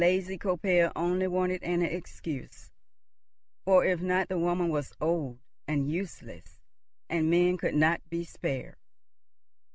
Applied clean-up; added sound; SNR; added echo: none; none; none; none.